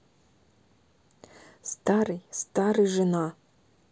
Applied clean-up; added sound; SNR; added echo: none; none; none; none.